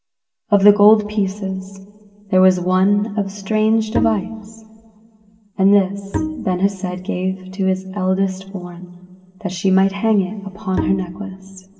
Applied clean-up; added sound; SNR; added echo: none; Bowed string instrument; 8 dB; reverberation time 2.0 s.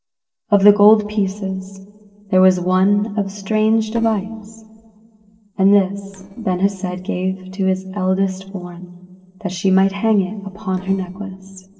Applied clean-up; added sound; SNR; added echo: neural separator model SepFormer DNS4.